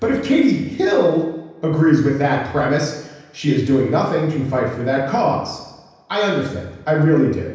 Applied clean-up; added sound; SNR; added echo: none; none; none; reverberation time 0.9 s.